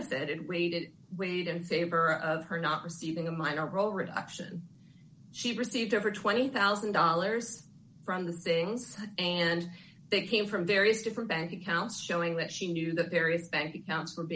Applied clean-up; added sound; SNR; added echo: none; none; none; none.